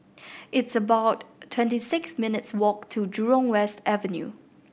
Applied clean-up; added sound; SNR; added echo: none; none; none; none.